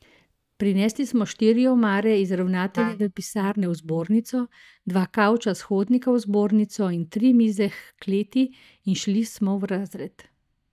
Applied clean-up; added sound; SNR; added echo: neural mask model DeepFilterNet 3.